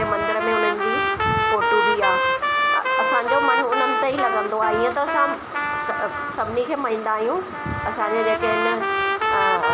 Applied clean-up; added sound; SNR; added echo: none; Trumpet; -1 dB; none.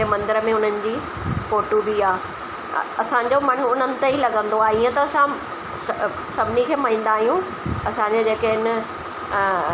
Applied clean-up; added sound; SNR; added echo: none; none; none; none.